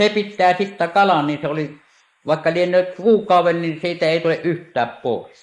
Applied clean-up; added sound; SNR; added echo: neural mask model Resemble Enhance denoiser.